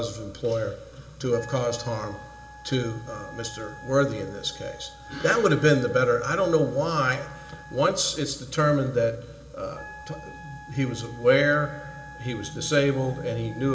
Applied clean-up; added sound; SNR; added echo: none; Wind instrument, woodwind instrument; 20 dB; reverberation time 1.2 s.